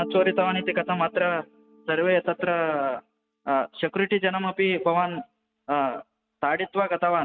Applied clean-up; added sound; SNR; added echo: neural mask model RNNoise.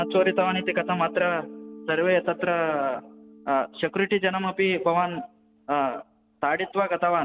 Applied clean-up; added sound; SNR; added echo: none; Mallet percussion; 16 dB; none.